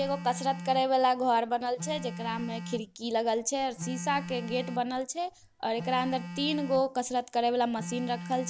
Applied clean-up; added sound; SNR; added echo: none; Telephone; 12 dB; none.